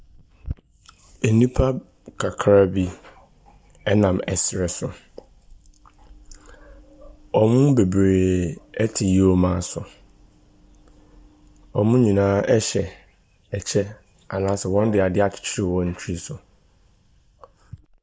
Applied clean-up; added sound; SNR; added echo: none; none; none; none.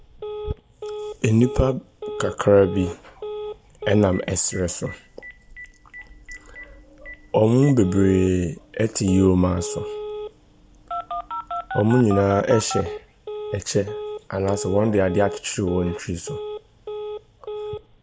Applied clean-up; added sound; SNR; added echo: none; Telephone; 11 dB; none.